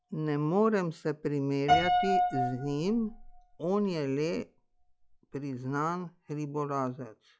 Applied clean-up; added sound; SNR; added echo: classical method log-MMSE.